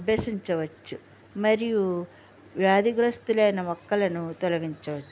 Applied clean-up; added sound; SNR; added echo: none; none; none; none.